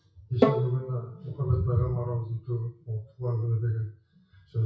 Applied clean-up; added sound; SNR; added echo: classical method WPE with log-MMSE.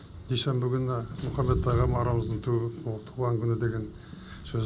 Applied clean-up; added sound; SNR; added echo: none; none; none; none.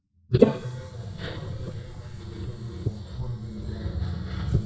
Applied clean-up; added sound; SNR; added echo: neural mask model DeepFilterNet 3.